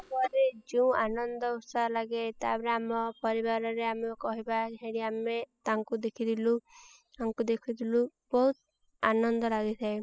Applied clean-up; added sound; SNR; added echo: classical method spectral subtraction.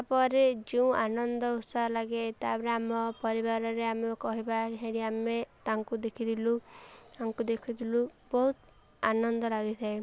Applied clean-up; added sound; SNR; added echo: none; none; none; none.